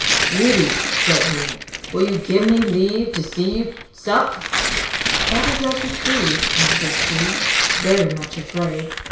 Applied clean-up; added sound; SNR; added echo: none; Tearing; 0 dB; reverberation time 0.6 s.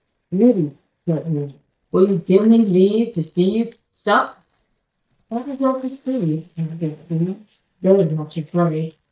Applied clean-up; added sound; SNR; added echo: neural mask model DeepFilterNet 3.